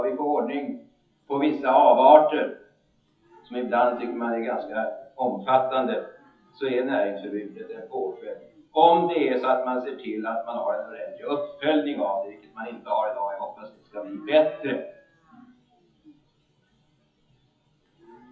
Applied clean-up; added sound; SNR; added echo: classical method WPE with log-MMSE.